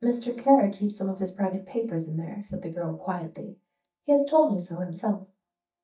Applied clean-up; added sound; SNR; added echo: neural mask model DeepFilterNet 3.